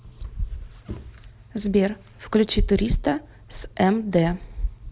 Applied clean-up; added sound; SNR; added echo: none; none; none; none.